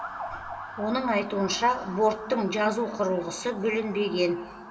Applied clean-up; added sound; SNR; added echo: none; Motor vehicle (road) / Siren; 13 dB; reverberation time 2.1 s.